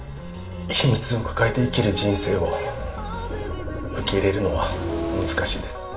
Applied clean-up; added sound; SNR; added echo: none; Train; 6 dB; reverberation time 0.4 s.